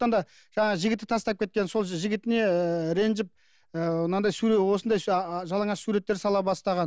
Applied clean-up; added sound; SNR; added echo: none; none; none; none.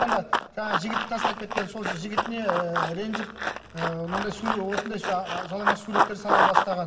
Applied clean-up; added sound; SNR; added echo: none; Run; -3 dB; reverberation time 1.9 s.